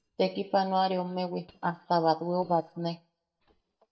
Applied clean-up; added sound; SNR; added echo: neural mask model DeepFilterNet 3.